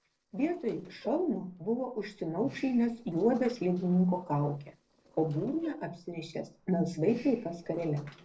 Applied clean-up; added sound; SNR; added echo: neural separator model SepFormer DNS4.